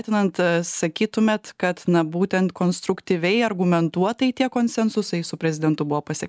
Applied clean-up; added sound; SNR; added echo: none; none; none; none.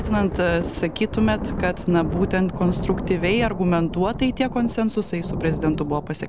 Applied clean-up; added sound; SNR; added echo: none; Thunder; 6 dB; none.